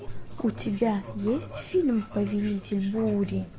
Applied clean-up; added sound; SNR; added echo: none; none; none; none.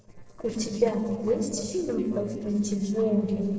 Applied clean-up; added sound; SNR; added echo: neural separator model SepFormer DNS4.